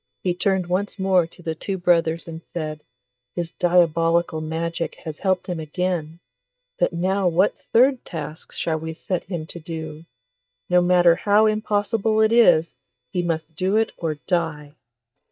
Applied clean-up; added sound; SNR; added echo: neural mask model DeepFilterNet 3.